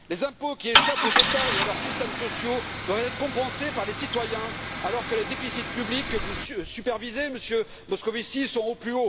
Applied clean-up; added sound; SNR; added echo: none; Idling / Engine starting / Car; 0 dB; none.